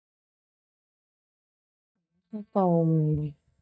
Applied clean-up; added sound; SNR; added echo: neural mask model DeepFilterNet 3.